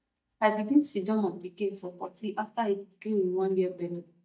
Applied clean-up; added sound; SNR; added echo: neural mask model DeepFilterNet 3.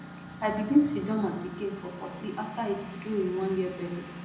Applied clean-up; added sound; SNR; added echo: none; Engine; 13 dB; reverberation time 0.9 s.